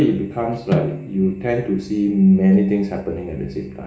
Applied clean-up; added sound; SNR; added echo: none; Snare drum; 10 dB; reverberation time 0.9 s.